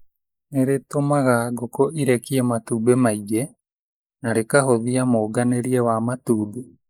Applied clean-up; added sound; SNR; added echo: neural mask model Resemble Enhance denoiser.